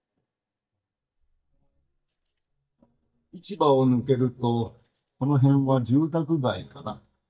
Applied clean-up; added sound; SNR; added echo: neural mask model DeepFilterNet 3.